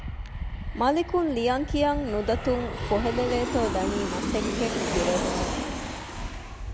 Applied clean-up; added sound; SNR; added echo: none; Aircraft; 4 dB; none.